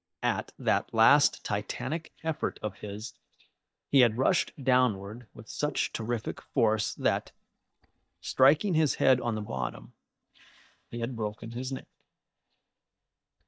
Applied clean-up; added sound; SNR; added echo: neural mask model DeepFilterNet 3.